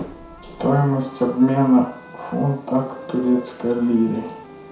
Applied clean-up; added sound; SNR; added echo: none; Wind instrument, woodwind instrument; 20 dB; reverberation time 0.6 s.